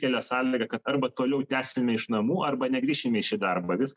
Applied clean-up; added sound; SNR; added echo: none; none; none; none.